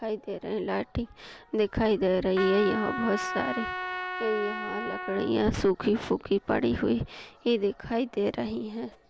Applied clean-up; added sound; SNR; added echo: none; Trumpet; 6 dB; none.